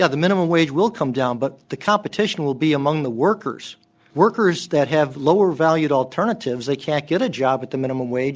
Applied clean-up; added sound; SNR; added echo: none; none; none; none.